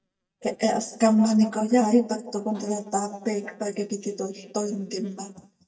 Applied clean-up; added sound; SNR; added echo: neural mask model DeepFilterNet 3.